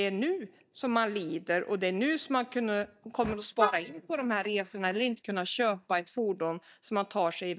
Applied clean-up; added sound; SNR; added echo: neural mask model DeepFilterNet 3.